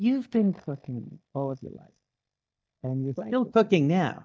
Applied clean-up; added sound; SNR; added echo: neural mask model DeepFilterNet 3.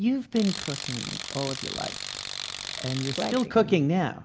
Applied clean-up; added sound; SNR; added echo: none; Tools; 8 dB; none.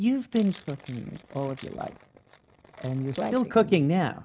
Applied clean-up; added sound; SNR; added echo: neural mask model RNNoise.